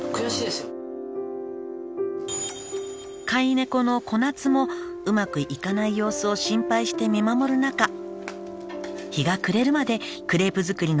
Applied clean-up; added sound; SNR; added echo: none; none; none; none.